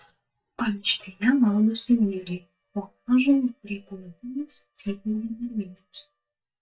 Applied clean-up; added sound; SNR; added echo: neural mask model DeepFilterNet 3.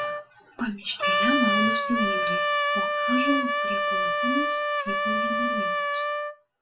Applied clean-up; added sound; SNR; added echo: none; Trumpet; -4 dB; reverberation time 0.2 s.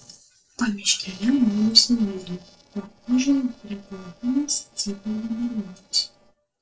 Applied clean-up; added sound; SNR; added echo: neural separator model SepFormer DNS4.